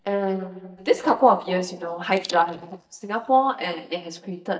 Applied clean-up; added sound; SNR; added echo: neural mask model DeepFilterNet 3.